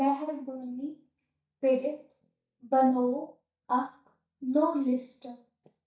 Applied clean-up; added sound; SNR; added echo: neural mask model DeepFilterNet 3.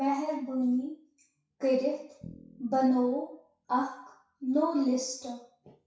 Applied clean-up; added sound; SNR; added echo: classical method WPE with log-MMSE.